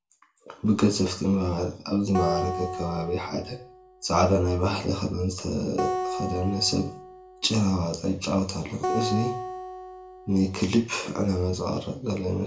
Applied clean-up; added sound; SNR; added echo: none; Acoustic guitar; 7 dB; reverberation time 0.3 s.